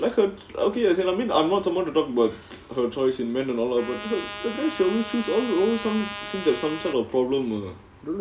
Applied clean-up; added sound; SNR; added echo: none; Trumpet; 12 dB; none.